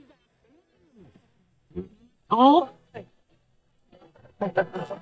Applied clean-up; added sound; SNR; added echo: neural mask model DeepFilterNet 3.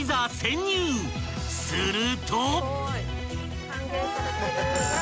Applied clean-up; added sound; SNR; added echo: none; none; none; none.